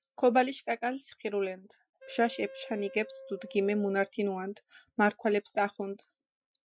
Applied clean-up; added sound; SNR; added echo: classical method Wiener filter.